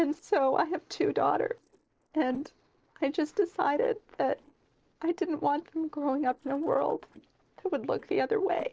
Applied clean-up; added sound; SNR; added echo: neural separator model SepFormer DNS4.